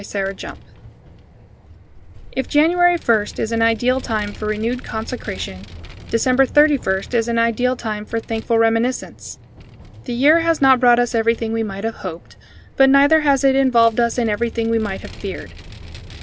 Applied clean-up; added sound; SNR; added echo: none; Vehicle; 17 dB; none.